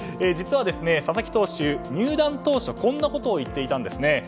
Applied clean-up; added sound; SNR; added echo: none; none; none; none.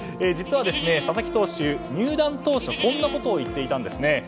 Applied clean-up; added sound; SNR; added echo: none; Livestock, farm animals, working animals; 9 dB; none.